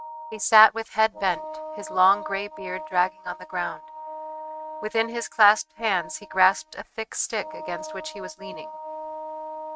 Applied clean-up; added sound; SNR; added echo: neural mask model RNNoise.